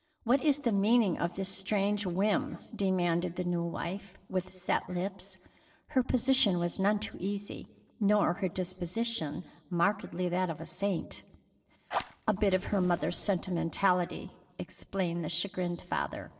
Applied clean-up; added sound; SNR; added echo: neural separator model SepFormer DNS4.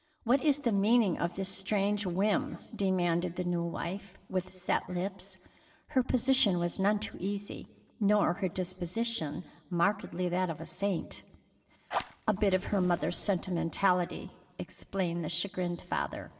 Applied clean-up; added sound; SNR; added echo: none; Fire; 14 dB; reverberation time 1.2 s.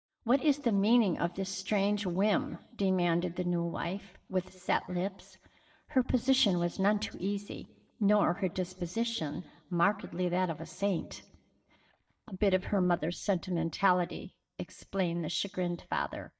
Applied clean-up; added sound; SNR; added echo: neural mask model DeepFilterNet 3.